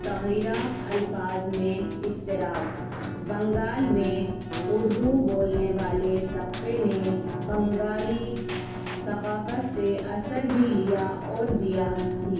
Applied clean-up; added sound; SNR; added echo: none; Keyboard (musical); 5 dB; reverberation time 0.9 s.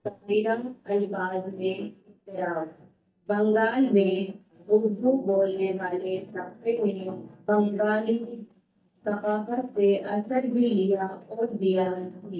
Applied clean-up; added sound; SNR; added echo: neural mask model DeepFilterNet 3.